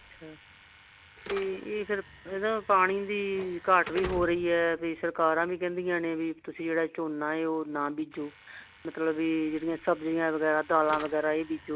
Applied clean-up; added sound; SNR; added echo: none; Slam / Alarm; 18 dB; none.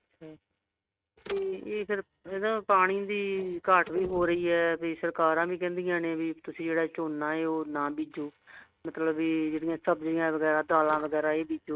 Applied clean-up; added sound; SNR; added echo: neural mask model RNNoise.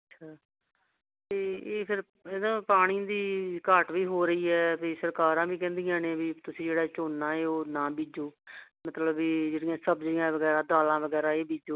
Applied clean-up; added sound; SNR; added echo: none; none; none; none.